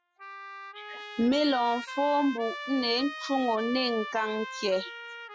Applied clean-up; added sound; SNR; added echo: classical method spectral subtraction.